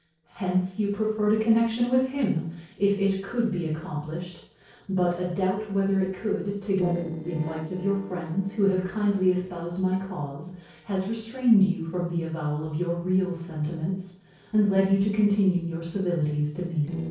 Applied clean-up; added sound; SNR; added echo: neural separator model SepFormer DNS4.